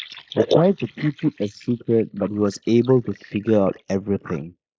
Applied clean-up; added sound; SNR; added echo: neural mask model Resemble Enhance denoiser.